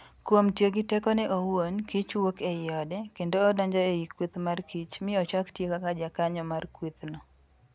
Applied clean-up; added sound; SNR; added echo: none; none; none; none.